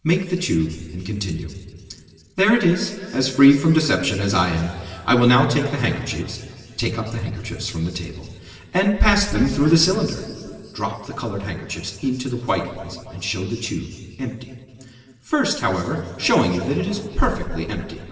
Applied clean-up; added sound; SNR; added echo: none; none; none; reverberation time 2.3 s.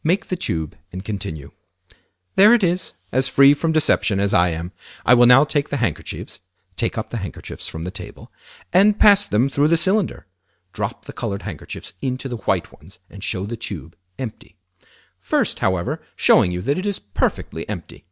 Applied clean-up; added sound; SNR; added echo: none; none; none; none.